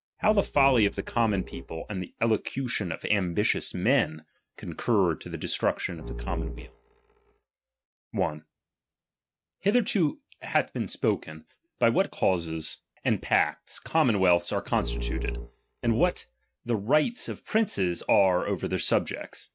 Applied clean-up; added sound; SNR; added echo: neural mask model RNNoise.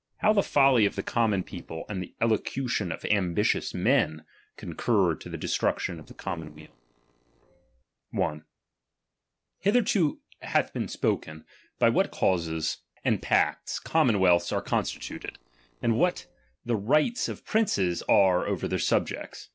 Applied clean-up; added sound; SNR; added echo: neural separator model SepFormer DNS4.